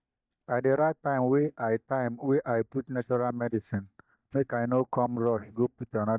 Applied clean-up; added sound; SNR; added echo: neural mask model DeepFilterNet 3.